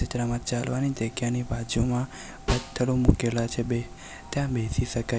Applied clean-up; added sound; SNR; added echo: none; Snare drum; 15 dB; none.